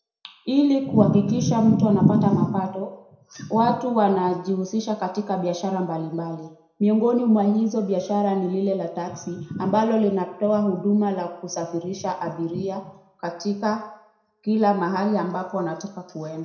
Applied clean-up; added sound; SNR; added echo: none; none; none; reverberation time 0.6 s.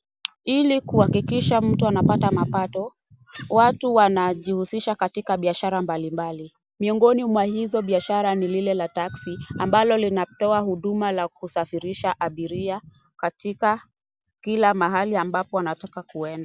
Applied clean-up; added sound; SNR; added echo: none; none; none; none.